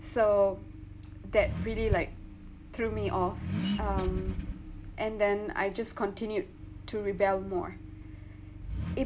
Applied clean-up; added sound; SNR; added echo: none; Accelerating, revving, vroom; 5 dB; none.